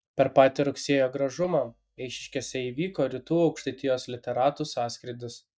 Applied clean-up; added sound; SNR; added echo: neural mask model DeepFilterNet 3.